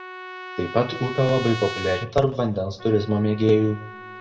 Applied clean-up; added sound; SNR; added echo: none; Trumpet; 13 dB; reverberation time 0.9 s.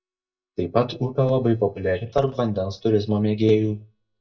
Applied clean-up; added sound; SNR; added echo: neural mask model DeepFilterNet 3.